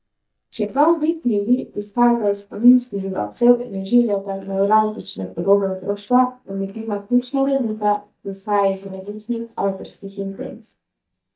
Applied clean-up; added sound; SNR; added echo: neural mask model DeepFilterNet 3.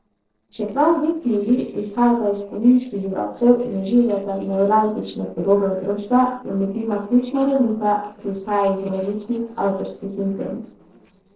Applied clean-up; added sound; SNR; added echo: neural separator model SepFormer DNS4.